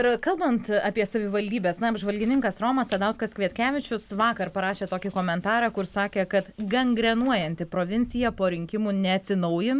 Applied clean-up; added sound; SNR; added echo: none; none; none; none.